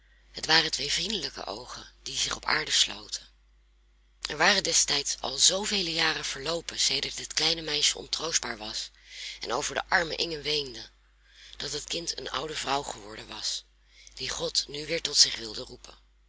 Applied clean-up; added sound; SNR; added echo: none; none; none; none.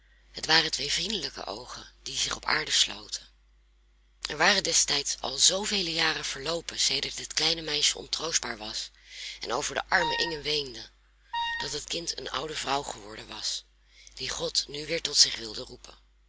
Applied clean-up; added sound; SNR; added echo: none; Wind instrument, woodwind instrument; 4 dB; none.